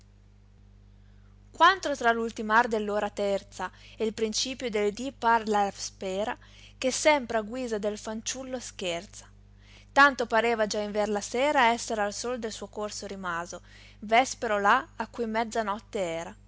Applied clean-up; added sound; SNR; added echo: none; none; none; none.